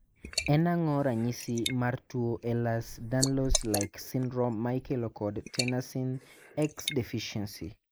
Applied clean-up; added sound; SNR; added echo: neural mask model Resemble Enhance denoiser.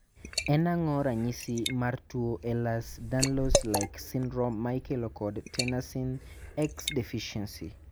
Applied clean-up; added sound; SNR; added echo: none; Liquid; 6 dB; none.